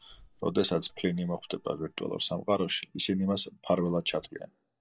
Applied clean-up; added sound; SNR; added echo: neural mask model DeepFilterNet 3.